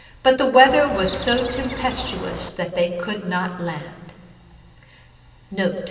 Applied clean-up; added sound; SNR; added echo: none; Chirp, tweet; 10 dB; reverberation time 2.6 s.